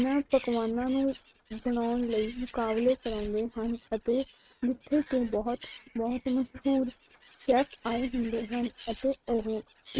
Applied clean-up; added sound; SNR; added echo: neural mask model RNNoise.